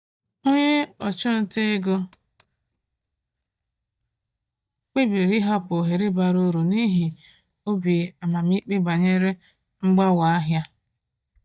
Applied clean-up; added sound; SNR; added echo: neural mask model DeepFilterNet 3.